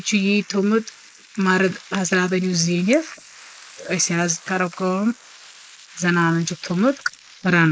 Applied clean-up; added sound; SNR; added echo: neural mask model Resemble Enhance denoiser.